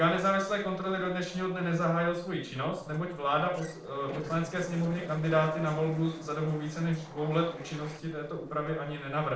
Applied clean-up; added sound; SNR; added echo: neural separator model SepFormer DNS4.